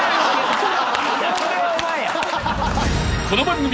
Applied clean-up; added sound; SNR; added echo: none; none; none; none.